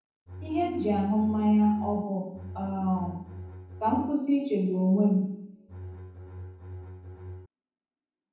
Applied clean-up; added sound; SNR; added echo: none; Bowed string instrument; 13 dB; reverberation time 0.9 s.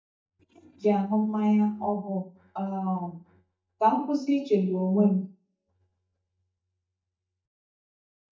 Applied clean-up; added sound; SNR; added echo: neural mask model DeepFilterNet 3.